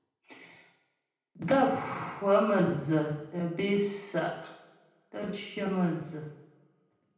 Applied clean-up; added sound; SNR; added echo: none; none; none; reverberation time 0.9 s.